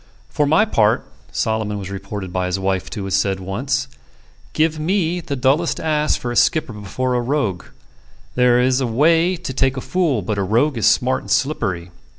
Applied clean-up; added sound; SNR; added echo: none; none; none; none.